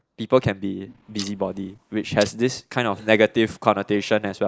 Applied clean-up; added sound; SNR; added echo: neural mask model Resemble Enhance denoiser.